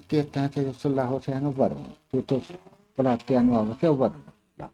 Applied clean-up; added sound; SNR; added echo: neural mask model RNNoise.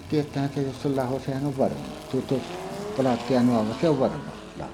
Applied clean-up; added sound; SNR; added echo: none; Engine; 11 dB; none.